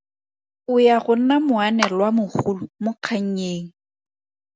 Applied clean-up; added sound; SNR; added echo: none; Clapping; 10 dB; none.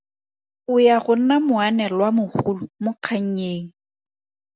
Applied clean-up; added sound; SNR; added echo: none; none; none; none.